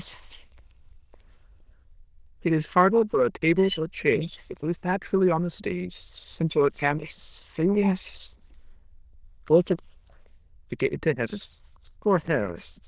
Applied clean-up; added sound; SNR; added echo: neural diffusion model UNIVERSE++.